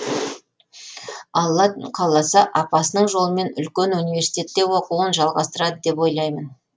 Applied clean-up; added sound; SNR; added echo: none; none; none; none.